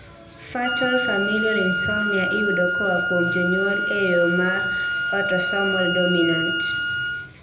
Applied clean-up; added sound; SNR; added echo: none; Wind instrument, woodwind instrument; 0 dB; reverberation time 0.7 s.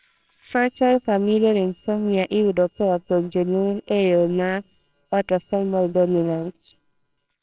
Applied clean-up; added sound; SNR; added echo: neural separator model SepFormer WHAMR!.